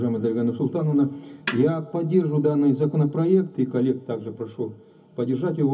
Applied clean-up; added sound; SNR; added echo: none; Snare drum; 15 dB; reverberation time 0.3 s.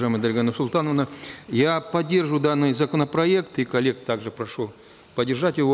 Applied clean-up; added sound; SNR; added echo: none; none; none; none.